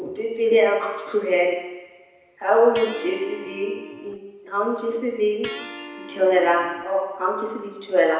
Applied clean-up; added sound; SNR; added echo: none; Electric guitar; 17 dB; reverberation time 1.0 s.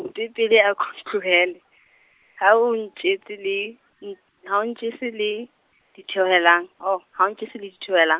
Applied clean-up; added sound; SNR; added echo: none; none; none; none.